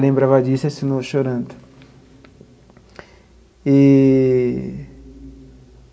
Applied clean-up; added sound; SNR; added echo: none; none; none; reverberation time 1.9 s.